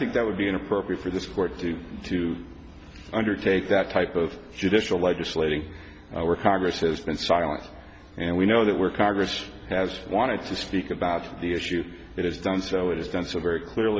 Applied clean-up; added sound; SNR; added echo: none; none; none; none.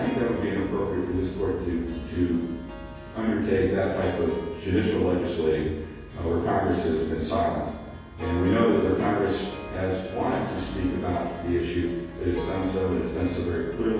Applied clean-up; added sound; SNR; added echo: none; Harp; 16 dB; reverberation time 1.3 s.